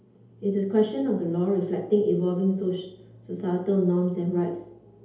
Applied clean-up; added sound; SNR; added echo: none; none; none; reverberation time 2.2 s.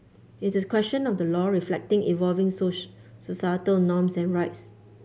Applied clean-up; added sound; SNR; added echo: none; none; none; none.